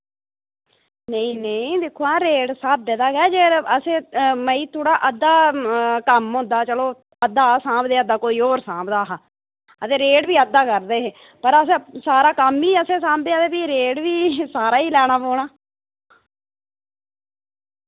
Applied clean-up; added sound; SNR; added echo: none; none; none; none.